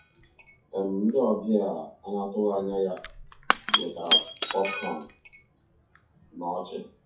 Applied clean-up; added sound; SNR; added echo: classical method WPE with log-MMSE.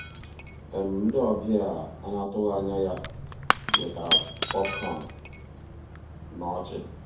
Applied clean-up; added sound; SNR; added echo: none; Shatter / Crushing; 2 dB; reverberation time 0.5 s.